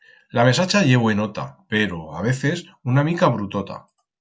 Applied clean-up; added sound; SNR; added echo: none; none; none; none.